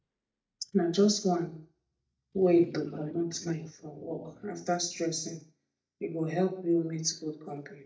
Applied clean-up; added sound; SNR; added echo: neural mask model DeepFilterNet 3.